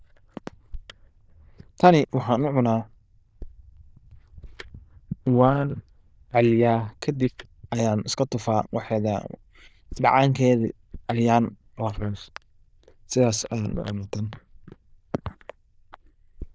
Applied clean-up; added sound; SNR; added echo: neural diffusion model UNIVERSE++.